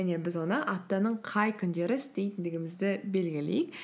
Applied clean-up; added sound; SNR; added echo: none; none; none; none.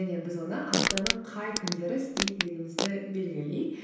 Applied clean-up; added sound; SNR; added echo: none; Fart; -1 dB; reverberation time 0.9 s.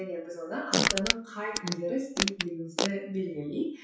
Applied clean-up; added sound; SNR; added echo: classical method WPE with log-MMSE.